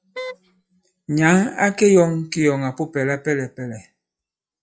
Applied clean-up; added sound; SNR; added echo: classical method log-MMSE.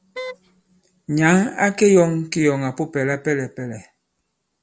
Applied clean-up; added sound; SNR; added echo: none; Wind instrument, woodwind instrument; 14 dB; none.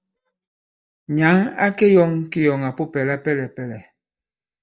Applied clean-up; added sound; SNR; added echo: neural mask model DeepFilterNet 3.